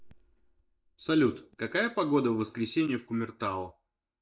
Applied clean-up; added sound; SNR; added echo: neural mask model DeepFilterNet 3.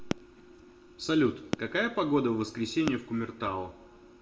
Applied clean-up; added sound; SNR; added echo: none; Fireworks; 11 dB; reverberation time 0.8 s.